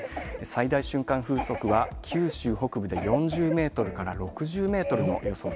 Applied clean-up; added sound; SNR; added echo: none; Cough; 8 dB; none.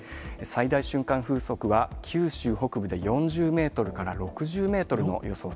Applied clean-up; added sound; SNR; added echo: none; none; none; none.